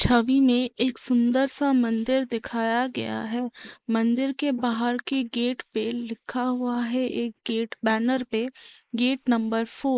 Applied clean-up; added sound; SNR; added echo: neural mask model Resemble Enhance denoiser.